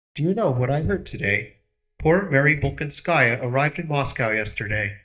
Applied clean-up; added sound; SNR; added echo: neural mask model DeepFilterNet 3.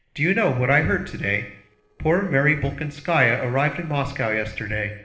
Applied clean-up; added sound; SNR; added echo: neural separator model SepFormer DNS4.